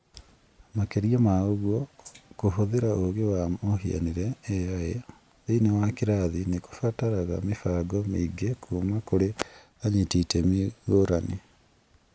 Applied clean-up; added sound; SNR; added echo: none; none; none; none.